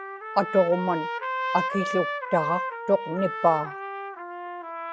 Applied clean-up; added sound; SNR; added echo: none; Trumpet; 5 dB; none.